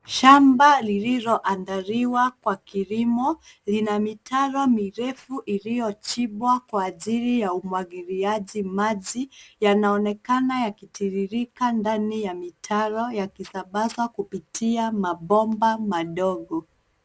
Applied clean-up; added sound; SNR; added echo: none; none; none; none.